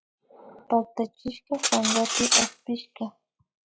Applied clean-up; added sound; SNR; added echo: classical method log-MMSE.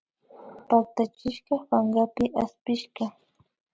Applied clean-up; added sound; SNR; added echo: none; none; none; none.